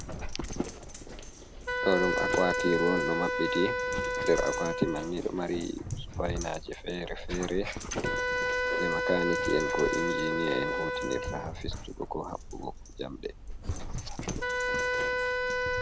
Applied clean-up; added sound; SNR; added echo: none; Wind instrument, woodwind instrument + Dog; -1 dB; none.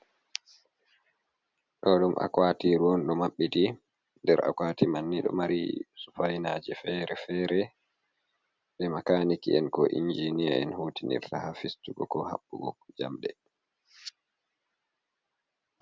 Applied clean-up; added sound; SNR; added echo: none; none; none; none.